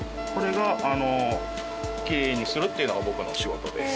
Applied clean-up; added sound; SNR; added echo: none; Wind instrument, woodwind instrument; 8 dB; none.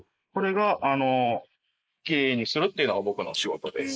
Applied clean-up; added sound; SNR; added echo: neural mask model Resemble Enhance denoiser.